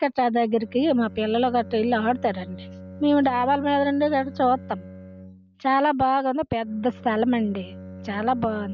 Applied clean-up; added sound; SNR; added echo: none; Bowed string instrument; 17 dB; none.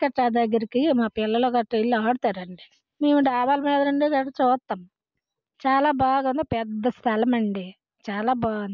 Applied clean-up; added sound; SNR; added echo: none; none; none; none.